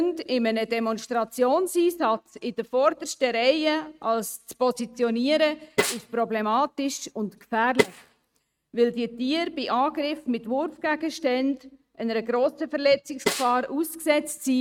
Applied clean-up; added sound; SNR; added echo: neural mask model RNNoise.